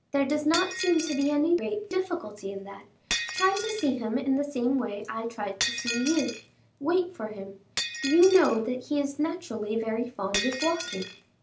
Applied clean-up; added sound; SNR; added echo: none; Shatter; 10 dB; none.